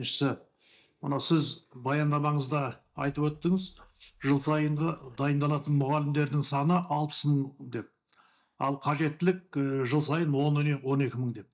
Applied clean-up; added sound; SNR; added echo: neural mask model DeepFilterNet 3.